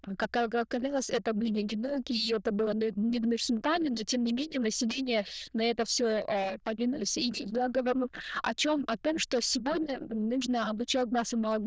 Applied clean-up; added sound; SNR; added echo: neural diffusion model UNIVERSE++.